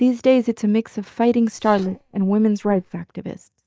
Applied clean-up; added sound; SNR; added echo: neural mask model DeepFilterNet 3.